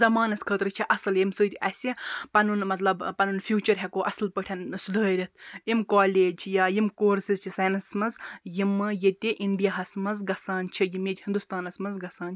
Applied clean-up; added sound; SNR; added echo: none; none; none; none.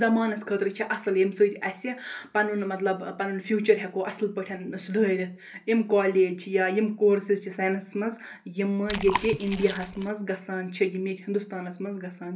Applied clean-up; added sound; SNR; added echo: none; Chewing, mastication; 7 dB; reverberation time 0.3 s.